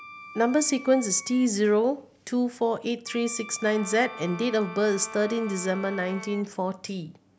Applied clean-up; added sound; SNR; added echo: none; Wind instrument, woodwind instrument + Brass instrument; 17 dB; none.